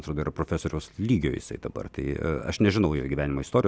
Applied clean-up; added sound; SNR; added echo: none; none; none; none.